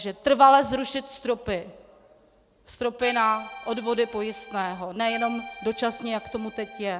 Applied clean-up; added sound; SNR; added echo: none; Accordion; 11 dB; none.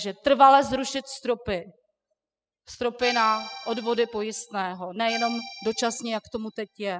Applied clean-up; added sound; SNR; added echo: classical method spectral subtraction.